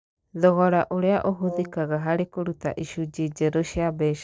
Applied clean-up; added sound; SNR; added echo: neural separator model SepFormer DNS4.